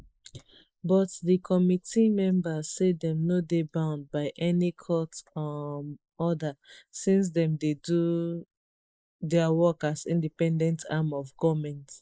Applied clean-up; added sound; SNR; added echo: neural mask model Resemble Enhance denoiser.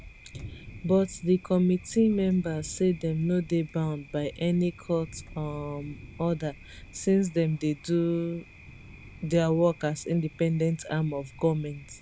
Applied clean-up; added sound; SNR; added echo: none; Thunder; 19 dB; none.